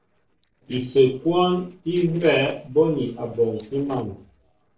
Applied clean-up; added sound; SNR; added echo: neural separator model SepFormer DNS4.